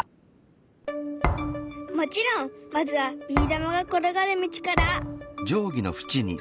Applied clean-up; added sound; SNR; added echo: none; Thump, thud; 3 dB; none.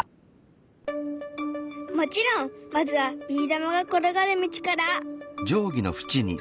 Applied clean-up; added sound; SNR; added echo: none; none; none; none.